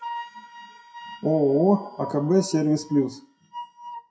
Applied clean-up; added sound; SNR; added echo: classical method WPE with log-MMSE.